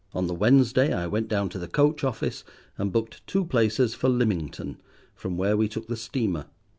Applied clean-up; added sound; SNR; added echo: none; none; none; none.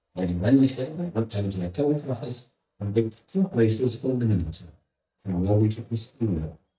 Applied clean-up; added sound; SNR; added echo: neural mask model DeepFilterNet 3.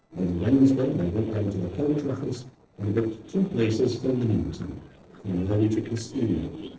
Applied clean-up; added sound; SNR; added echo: neural separator model SepFormer DNS4.